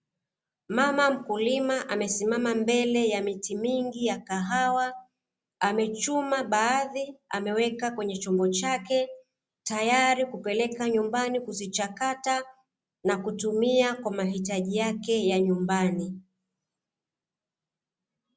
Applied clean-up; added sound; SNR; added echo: none; none; none; none.